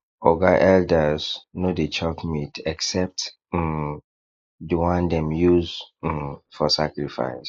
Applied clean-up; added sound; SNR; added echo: neural mask model Resemble Enhance denoiser.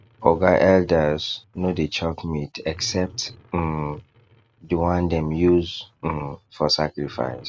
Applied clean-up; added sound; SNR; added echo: neural mask model RNNoise.